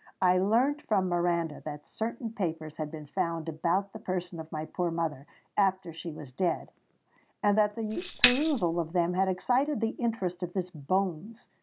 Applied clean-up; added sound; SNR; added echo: none; Tambourine; 2 dB; none.